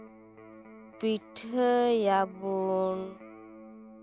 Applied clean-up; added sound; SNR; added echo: none; Electric guitar; 19 dB; none.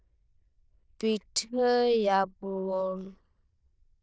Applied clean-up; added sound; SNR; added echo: neural diffusion model UNIVERSE++.